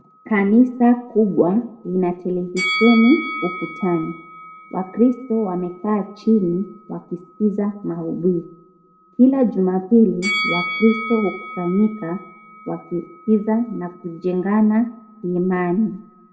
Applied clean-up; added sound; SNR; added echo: none; Bell; 12 dB; reverberation time 0.4 s.